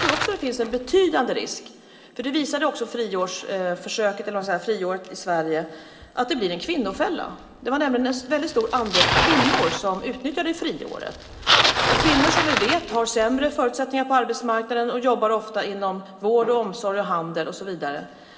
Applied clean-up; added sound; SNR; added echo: none; Bicycle; 4 dB; reverberation time 2.3 s.